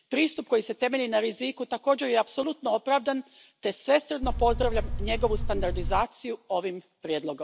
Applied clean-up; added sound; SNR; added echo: none; Buzz; 1 dB; none.